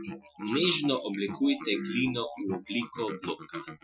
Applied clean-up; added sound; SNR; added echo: classical method Wiener filter.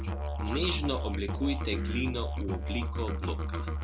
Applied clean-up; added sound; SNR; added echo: none; Musical instrument; -3 dB; none.